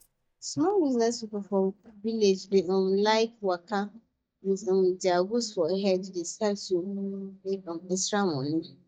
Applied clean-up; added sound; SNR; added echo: neural mask model DeepFilterNet 3.